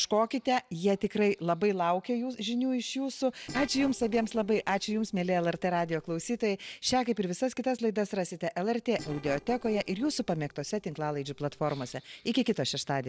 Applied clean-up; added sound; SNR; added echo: neural separator model SepFormer DNS4.